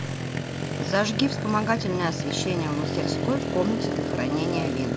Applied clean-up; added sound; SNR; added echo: none; Motorcycle; 0 dB; none.